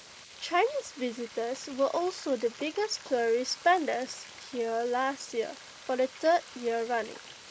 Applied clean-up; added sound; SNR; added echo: neural mask model Resemble Enhance denoiser.